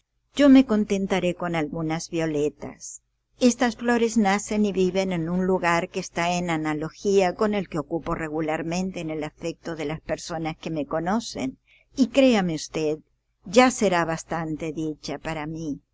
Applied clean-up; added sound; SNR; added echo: none; none; none; none.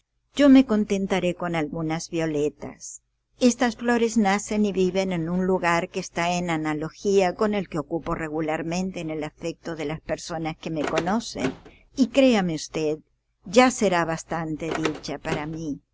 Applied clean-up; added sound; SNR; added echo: none; Car; 9 dB; none.